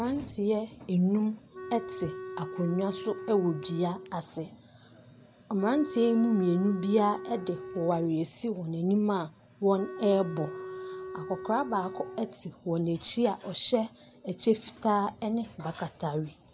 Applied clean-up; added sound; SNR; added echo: none; Wind instrument, woodwind instrument; 12 dB; none.